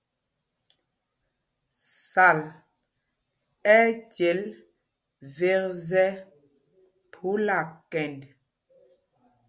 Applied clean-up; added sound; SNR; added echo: none; none; none; none.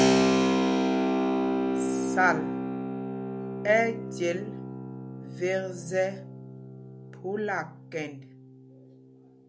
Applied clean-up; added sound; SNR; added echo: none; Keyboard (musical); -3 dB; none.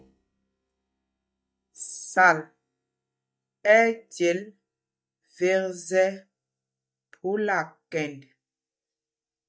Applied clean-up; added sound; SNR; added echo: neural mask model DeepFilterNet 3.